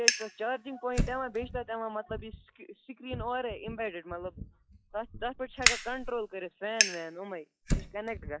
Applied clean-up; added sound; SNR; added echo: classical method log-MMSE.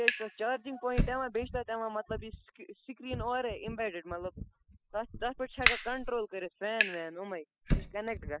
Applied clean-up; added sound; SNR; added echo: classical method spectral subtraction.